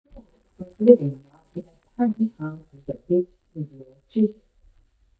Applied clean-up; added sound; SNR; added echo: neural mask model DeepFilterNet 3.